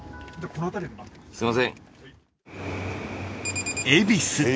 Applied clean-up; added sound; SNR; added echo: none; none; none; none.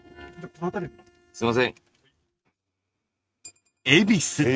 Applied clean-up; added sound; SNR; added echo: neural mask model RNNoise.